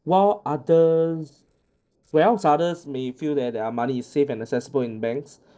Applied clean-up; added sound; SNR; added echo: neural separator model SepFormer DNS4.